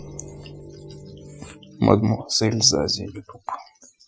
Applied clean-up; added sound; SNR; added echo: classical method Wiener filter.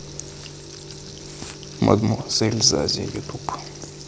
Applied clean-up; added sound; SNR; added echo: none; Frying (food); 18 dB; none.